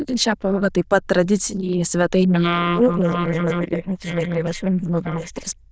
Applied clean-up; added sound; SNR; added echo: neural diffusion model UNIVERSE++.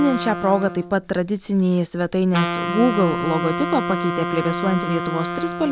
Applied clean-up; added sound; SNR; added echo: none; Wind instrument, woodwind instrument; 5 dB; none.